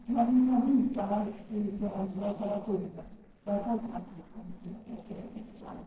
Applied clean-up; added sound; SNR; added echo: neural separator model SepFormer DNS4.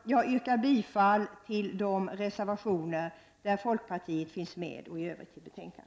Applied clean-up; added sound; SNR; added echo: none; none; none; none.